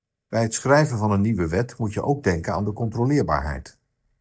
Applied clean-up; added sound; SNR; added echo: neural mask model DeepFilterNet 3.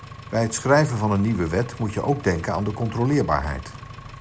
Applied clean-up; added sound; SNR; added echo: none; Engine; 16 dB; none.